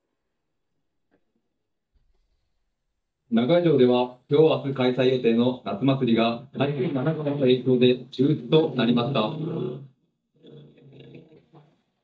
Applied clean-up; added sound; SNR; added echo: neural mask model DeepFilterNet 3.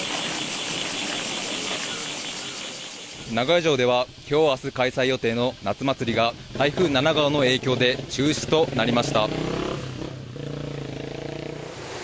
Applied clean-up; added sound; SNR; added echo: none; none; none; none.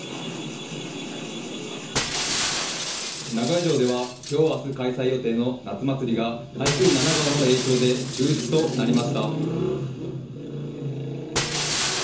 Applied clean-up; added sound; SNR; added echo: none; Shatter; 6 dB; reverberation time 0.6 s.